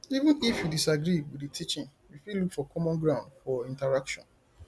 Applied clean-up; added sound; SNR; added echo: none; none; none; none.